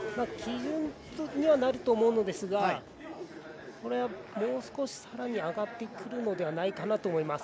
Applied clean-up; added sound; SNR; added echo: none; none; none; none.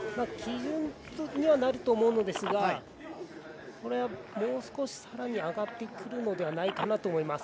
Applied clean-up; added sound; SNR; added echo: none; Telephone; 15 dB; none.